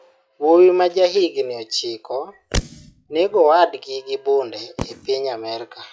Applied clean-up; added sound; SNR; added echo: classical method log-MMSE.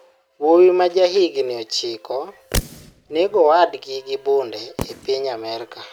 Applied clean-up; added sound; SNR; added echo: none; Fireworks; 13 dB; none.